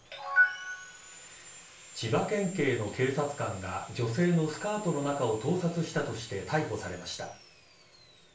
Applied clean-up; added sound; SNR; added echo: none; Sawing; 19 dB; reverberation time 0.3 s.